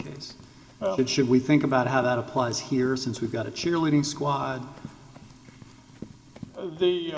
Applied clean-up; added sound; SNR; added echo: none; Run; 20 dB; reverberation time 1.8 s.